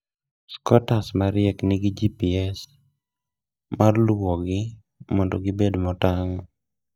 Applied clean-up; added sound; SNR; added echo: neural mask model DeepFilterNet 3.